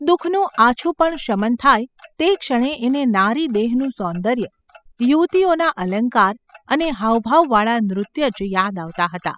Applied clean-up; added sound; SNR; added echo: classical method spectral subtraction.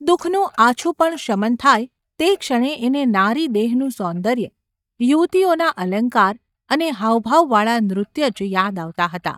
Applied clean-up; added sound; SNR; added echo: neural mask model DeepFilterNet 3.